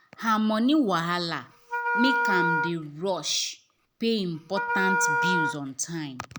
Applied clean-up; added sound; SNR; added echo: none; Wind instrument, woodwind instrument; 1 dB; none.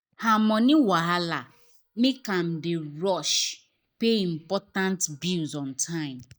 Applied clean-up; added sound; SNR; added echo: neural mask model DeepFilterNet 3.